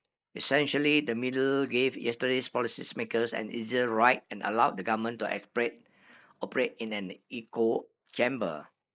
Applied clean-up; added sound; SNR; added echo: neural mask model Resemble Enhance denoiser.